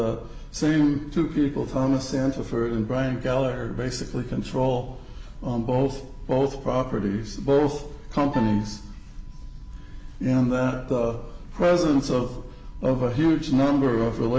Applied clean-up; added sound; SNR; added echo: none; Piano; 16 dB; none.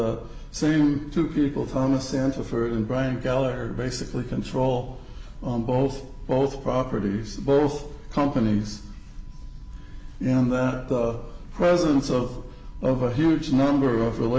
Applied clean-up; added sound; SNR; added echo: none; none; none; none.